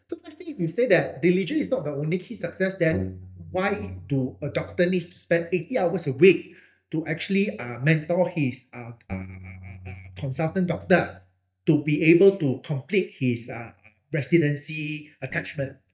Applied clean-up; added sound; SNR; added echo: neural mask model DeepFilterNet 3.